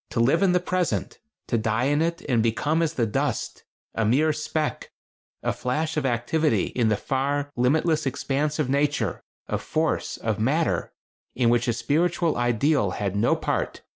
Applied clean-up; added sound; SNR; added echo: none; none; none; none.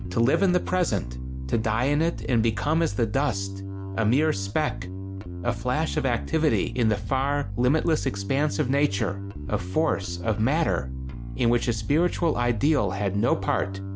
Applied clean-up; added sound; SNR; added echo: none; Bass guitar; 7 dB; none.